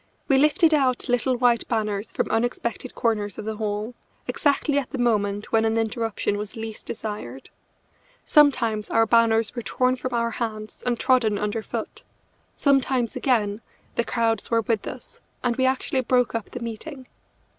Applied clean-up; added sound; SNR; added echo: none; none; none; none.